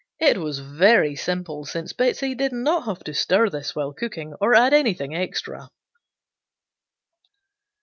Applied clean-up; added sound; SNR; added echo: none; none; none; none.